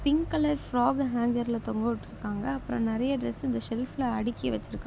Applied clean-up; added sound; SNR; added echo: none; none; none; none.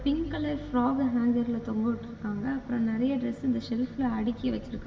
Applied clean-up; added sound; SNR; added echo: none; none; none; reverberation time 1.7 s.